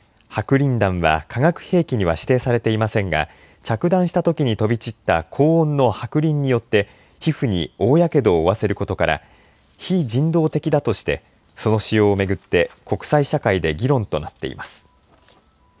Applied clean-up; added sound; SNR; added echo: none; none; none; none.